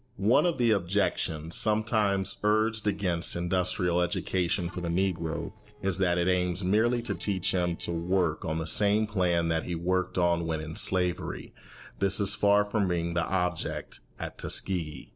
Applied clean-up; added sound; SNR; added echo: neural separator model SepFormer DNS4.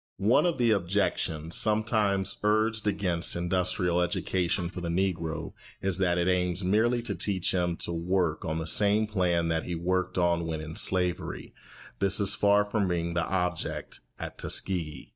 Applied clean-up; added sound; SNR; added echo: neural mask model DeepFilterNet 3.